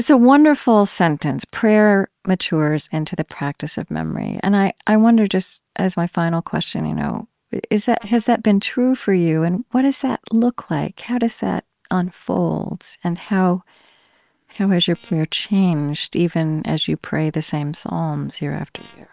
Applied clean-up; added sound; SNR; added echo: neural separator model SepFormer WHAM!.